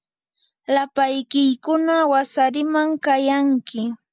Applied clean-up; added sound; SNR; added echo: none; none; none; none.